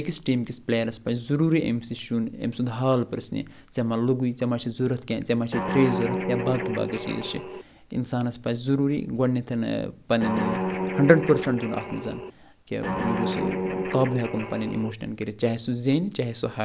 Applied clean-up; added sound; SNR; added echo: none; Guitar; 3 dB; none.